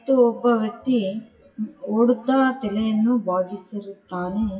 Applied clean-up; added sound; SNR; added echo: classical method WPE with log-MMSE.